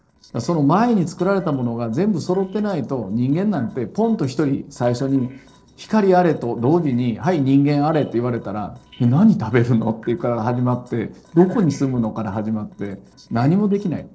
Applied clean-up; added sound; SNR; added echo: neural separator model SepFormer DNS4.